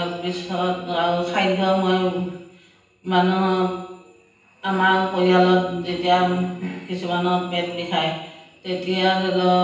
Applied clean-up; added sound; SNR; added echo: none; none; none; reverberation time 0.9 s.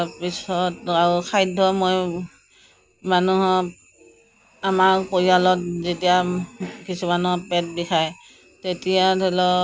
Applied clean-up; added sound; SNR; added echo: none; none; none; none.